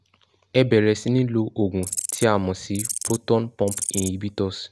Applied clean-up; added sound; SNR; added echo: none; Insect; 8 dB; none.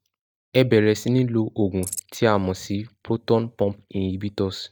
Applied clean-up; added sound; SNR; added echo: neural mask model DeepFilterNet 3.